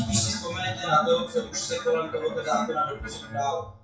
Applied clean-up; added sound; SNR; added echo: classical method WPE with log-MMSE.